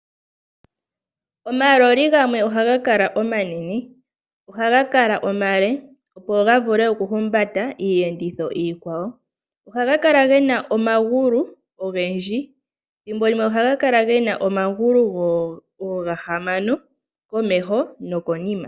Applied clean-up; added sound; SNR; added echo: none; none; none; none.